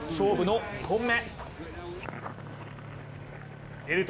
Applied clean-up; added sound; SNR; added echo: none; none; none; none.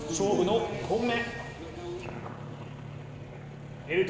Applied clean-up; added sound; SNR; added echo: none; none; none; reverberation time 2.1 s.